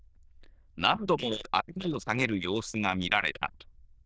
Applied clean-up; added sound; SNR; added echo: neural diffusion model UNIVERSE++.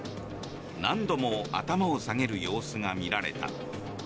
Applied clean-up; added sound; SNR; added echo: none; Mechanisms; 16 dB; none.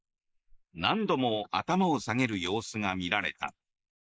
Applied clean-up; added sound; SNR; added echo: neural mask model Resemble Enhance denoiser.